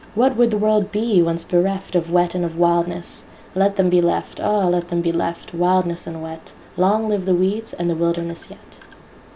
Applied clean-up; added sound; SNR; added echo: none; none; none; none.